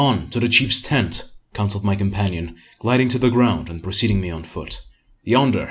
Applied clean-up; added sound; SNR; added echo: none; none; none; none.